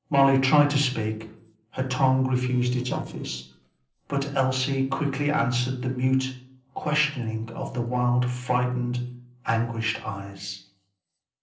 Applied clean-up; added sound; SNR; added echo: neural separator model SepFormer DNS4.